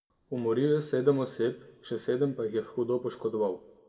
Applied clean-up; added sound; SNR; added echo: none; none; none; reverberation time 1.1 s.